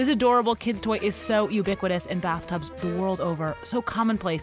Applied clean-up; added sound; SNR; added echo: none; Accordion; 18 dB; none.